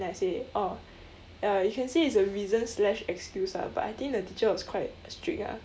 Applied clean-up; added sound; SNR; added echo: none; none; none; none.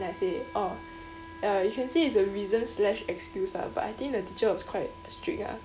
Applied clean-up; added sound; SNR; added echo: none; Wind instrument, woodwind instrument; 17 dB; none.